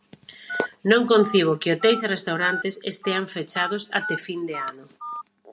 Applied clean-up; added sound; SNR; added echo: none; Telephone; 11 dB; reverberation time 0.4 s.